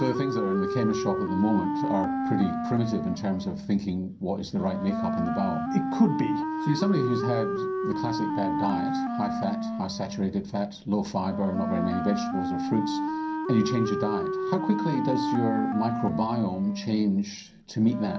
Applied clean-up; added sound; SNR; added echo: none; Wind instrument, woodwind instrument; 2 dB; reverberation time 0.3 s.